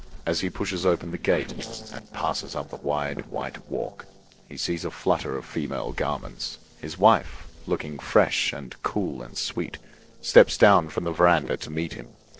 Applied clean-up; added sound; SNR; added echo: neural separator model SepFormer DNS4.